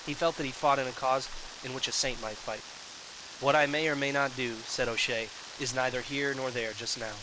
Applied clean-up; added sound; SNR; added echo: neural mask model Resemble Enhance denoiser.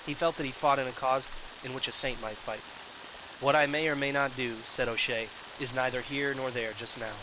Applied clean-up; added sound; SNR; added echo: none; Rain; 12 dB; none.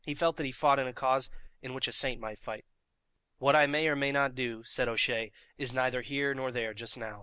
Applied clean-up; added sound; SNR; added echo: none; none; none; none.